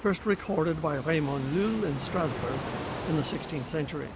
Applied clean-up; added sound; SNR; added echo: none; Fixed-wing aircraft, airplane; 8 dB; none.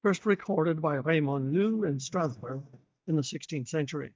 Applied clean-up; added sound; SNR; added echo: neural mask model DeepFilterNet 3.